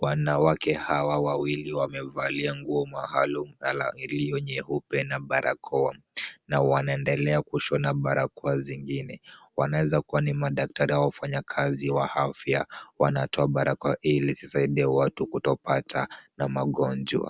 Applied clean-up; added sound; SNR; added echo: none; none; none; none.